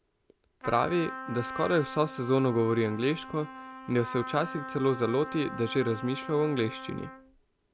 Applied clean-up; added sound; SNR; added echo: none; Trumpet; 12 dB; none.